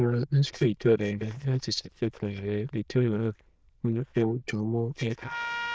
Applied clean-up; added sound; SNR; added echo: neural diffusion model UNIVERSE++.